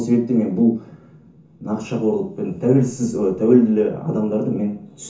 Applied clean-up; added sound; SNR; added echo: none; none; none; reverberation time 0.6 s.